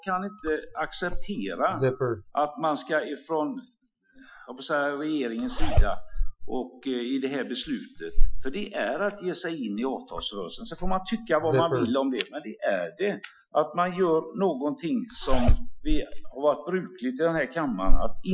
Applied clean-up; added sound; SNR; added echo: classical method Wiener filter.